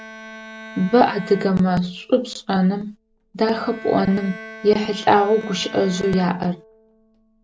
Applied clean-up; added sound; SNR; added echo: none; Bowed string instrument; 17 dB; none.